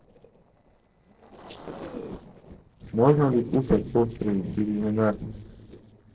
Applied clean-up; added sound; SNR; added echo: neural separator model SepFormer DNS4.